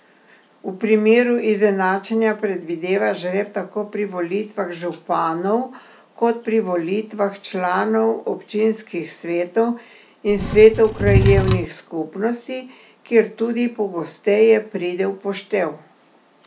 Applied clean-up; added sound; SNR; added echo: none; Wood / Tools; -1 dB; none.